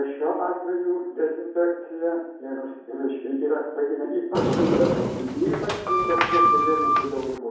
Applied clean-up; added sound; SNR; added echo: none; Sliding door; -3 dB; reverberation time 0.9 s.